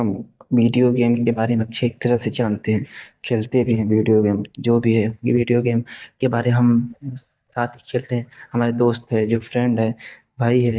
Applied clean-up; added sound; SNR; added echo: neural mask model DeepFilterNet 3.